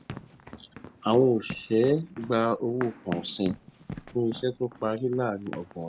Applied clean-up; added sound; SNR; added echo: none; Run; 15 dB; none.